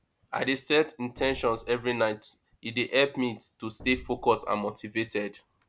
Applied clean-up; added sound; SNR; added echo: none; Explosion; 18 dB; none.